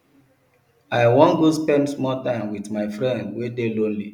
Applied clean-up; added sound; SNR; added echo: none; none; none; none.